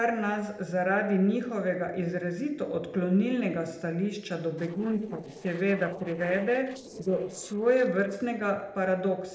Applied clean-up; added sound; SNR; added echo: neural separator model SepFormer DNS4.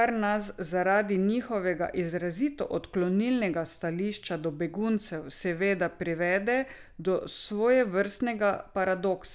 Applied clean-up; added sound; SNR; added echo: none; none; none; none.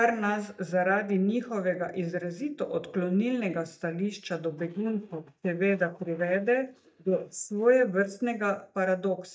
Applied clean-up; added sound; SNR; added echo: neural mask model DeepFilterNet 3.